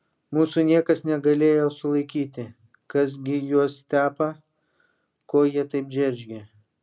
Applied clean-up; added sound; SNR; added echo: none; none; none; none.